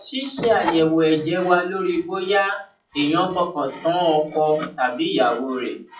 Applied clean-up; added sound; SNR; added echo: classical method WPE with log-MMSE.